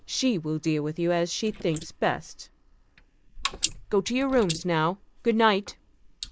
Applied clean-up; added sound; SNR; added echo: neural mask model Resemble Enhance denoiser.